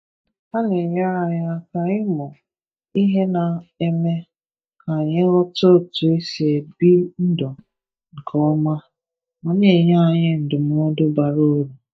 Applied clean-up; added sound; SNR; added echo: neural mask model DeepFilterNet 3.